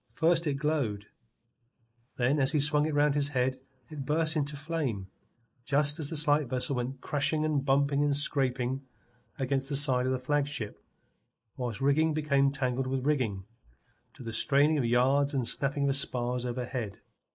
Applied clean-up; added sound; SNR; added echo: neural mask model Resemble Enhance denoiser.